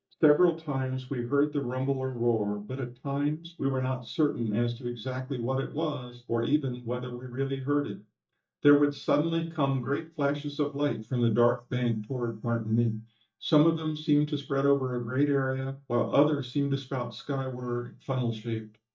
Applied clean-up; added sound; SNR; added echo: neural mask model DeepFilterNet 3.